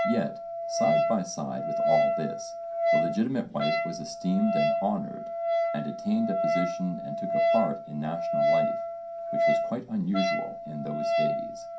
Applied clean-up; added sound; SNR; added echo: none; Wind instrument, woodwind instrument; -4 dB; reverberation time 0.3 s.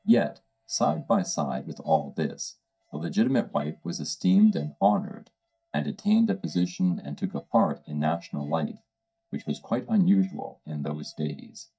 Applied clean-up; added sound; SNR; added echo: neural mask model DeepFilterNet 3.